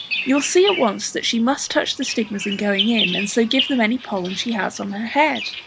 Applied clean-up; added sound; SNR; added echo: none; Bird vocalization, bird call, bird song; 8 dB; none.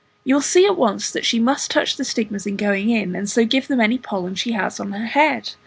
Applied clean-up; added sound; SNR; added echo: none; none; none; none.